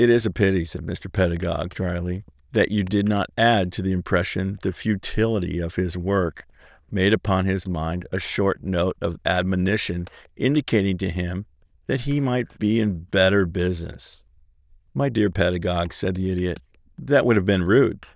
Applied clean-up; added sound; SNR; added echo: neural diffusion model UNIVERSE++.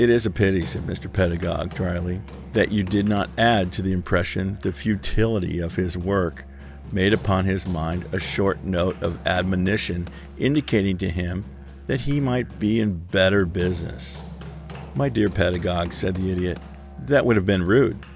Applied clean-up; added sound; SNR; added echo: none; Musical instrument + Run; 15 dB; none.